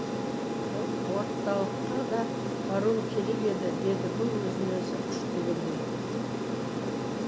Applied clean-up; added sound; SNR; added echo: none; Aircraft; -2 dB; none.